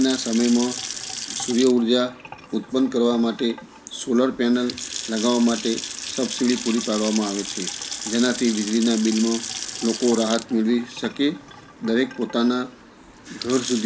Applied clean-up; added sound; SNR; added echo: none; Sink (filling or washing) / Water tap, faucet / Splash, splatter; 11 dB; none.